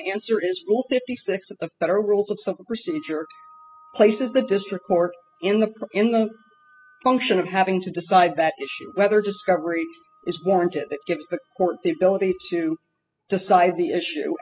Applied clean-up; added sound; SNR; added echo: classical method spectral subtraction.